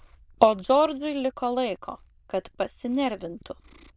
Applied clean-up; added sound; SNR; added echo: neural diffusion model UNIVERSE++.